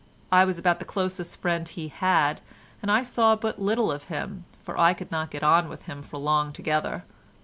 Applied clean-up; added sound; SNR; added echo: none; none; none; none.